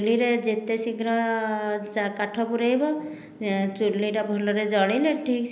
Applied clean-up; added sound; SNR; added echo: none; none; none; none.